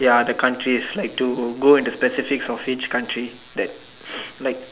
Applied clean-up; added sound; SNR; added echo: none; none; none; none.